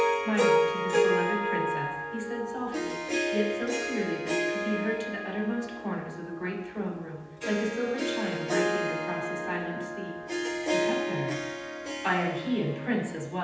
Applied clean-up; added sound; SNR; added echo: none; Harp; -2 dB; reverberation time 0.9 s.